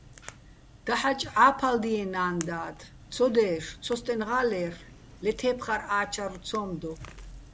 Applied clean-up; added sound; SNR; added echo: none; Crack / Crackle; 19 dB; none.